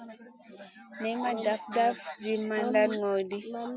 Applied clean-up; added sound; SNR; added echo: none; none; none; none.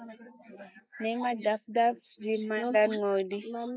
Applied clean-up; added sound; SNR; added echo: neural mask model Resemble Enhance denoiser.